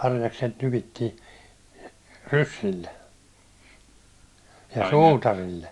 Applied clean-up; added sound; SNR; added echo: none; none; none; none.